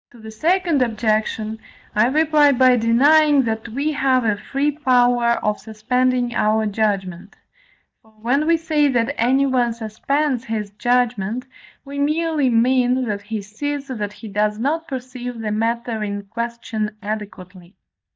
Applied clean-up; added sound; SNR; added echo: neural mask model DeepFilterNet 3.